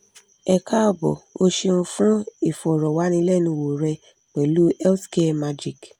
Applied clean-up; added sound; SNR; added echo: none; none; none; none.